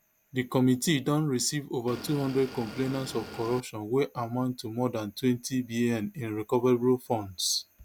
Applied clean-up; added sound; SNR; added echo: none; Motor vehicle (road) / Engine; 13 dB; none.